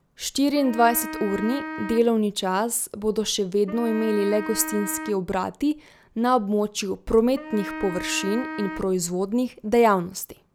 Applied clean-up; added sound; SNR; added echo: none; Wind instrument, woodwind instrument; 12 dB; none.